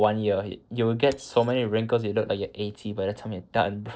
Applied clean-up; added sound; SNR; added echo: neural separator model SepFormer DNS4.